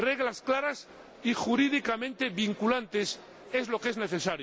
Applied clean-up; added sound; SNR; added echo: none; none; none; none.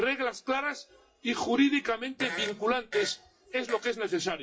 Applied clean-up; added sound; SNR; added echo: classical method WPE with log-MMSE.